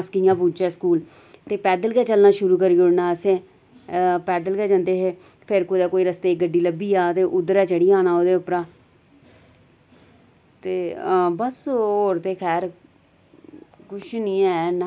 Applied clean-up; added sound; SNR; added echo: none; none; none; none.